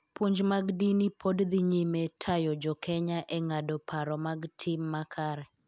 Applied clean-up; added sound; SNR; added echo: none; none; none; none.